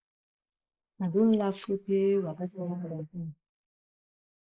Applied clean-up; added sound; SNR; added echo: neural mask model Resemble Enhance denoiser.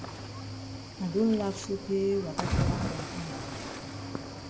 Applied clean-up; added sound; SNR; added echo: none; Cricket / Waves, surf; 2 dB; none.